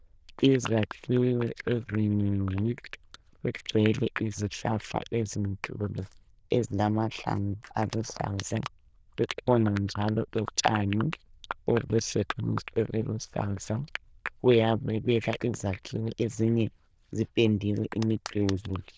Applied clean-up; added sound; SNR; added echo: neural diffusion model UNIVERSE++.